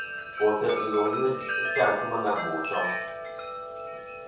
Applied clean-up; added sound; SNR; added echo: none; Wind chime; 3 dB; reverberation time 0.6 s.